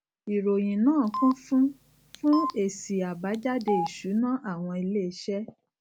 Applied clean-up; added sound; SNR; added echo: none; Telephone; 8 dB; none.